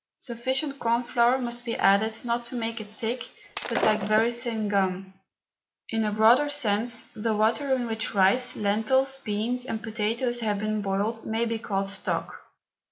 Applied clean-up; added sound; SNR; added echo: none; Shatter; 5 dB; none.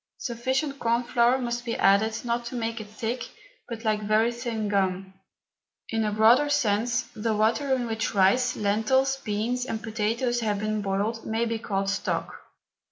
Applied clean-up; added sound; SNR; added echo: none; none; none; none.